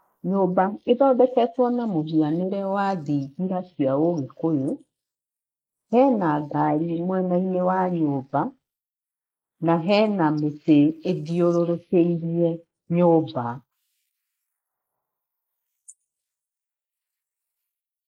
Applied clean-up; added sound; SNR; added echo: neural mask model Resemble Enhance denoiser.